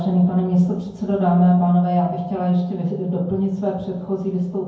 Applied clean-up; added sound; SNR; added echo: none; none; none; reverberation time 0.9 s.